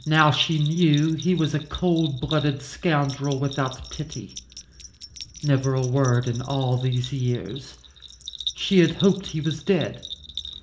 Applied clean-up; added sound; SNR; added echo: none; Bell; 15 dB; reverberation time 0.4 s.